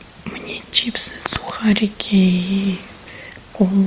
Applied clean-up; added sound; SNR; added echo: none; none; none; none.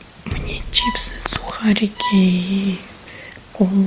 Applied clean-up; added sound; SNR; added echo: none; Bowed string instrument + Bass drum; 8 dB; none.